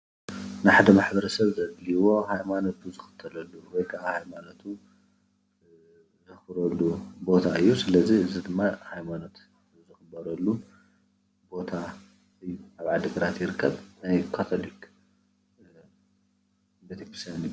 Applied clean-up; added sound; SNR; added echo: none; none; none; none.